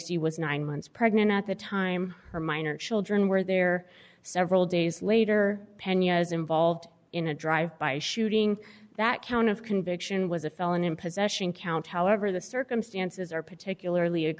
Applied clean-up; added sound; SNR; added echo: none; none; none; none.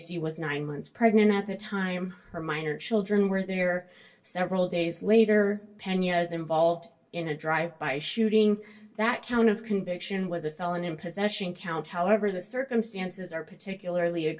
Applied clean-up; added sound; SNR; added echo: none; none; none; reverberation time 0.2 s.